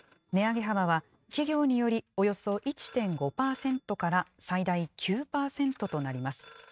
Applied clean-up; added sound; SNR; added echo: neural mask model RNNoise.